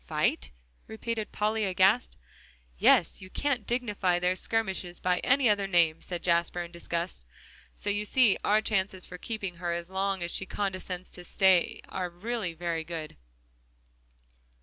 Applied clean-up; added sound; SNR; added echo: none; none; none; none.